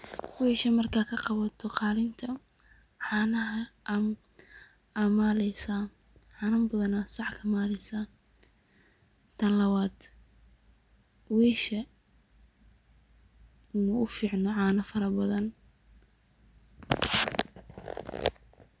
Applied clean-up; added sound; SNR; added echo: none; none; none; none.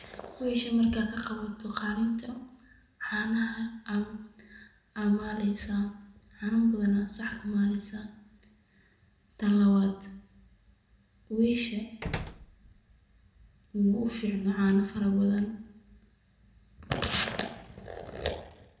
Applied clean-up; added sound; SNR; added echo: none; Slam; 11 dB; reverberation time 0.7 s.